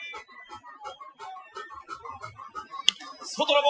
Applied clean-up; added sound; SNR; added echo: classical method Wiener filter.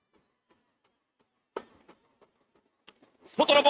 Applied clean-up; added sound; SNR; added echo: neural mask model RNNoise.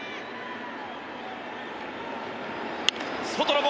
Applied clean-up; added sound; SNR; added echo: none; none; none; none.